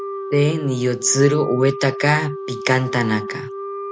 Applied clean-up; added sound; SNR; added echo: none; Wind instrument, woodwind instrument; 9 dB; none.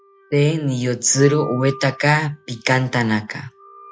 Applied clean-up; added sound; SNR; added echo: classical method log-MMSE.